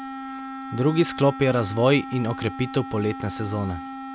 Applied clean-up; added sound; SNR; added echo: none; Wind instrument, woodwind instrument; 10 dB; none.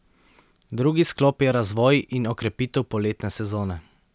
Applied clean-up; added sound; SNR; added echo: none; none; none; none.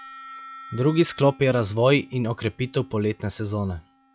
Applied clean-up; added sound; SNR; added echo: classical method log-MMSE.